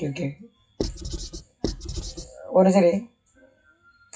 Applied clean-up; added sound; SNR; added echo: classical method WPE with log-MMSE.